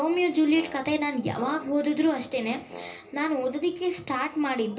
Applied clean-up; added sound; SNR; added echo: none; Brass instrument; 18 dB; reverberation time 0.3 s.